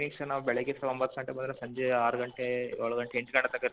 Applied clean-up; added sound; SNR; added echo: neural separator model SepFormer DNS4.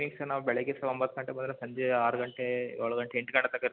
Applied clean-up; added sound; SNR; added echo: none; none; none; none.